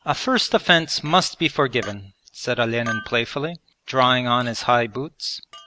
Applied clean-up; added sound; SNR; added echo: none; Chink, clink; 18 dB; none.